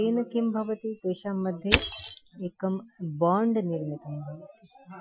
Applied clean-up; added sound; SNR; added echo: classical method Wiener filter.